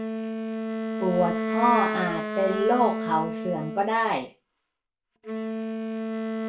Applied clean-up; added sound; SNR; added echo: none; Wind instrument, woodwind instrument; 3 dB; reverberation time 0.3 s.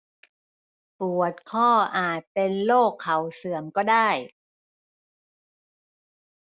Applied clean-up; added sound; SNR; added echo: none; none; none; none.